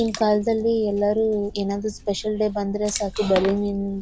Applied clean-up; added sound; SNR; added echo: none; Water / Splash, splatter; 15 dB; none.